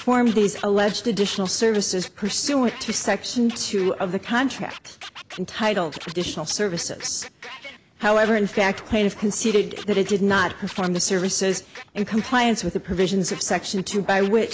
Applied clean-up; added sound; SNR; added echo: none; Scratching (performance technique); 19 dB; none.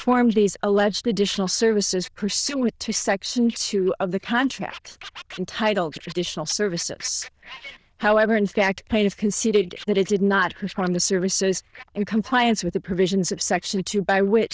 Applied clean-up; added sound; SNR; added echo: neural diffusion model UNIVERSE++.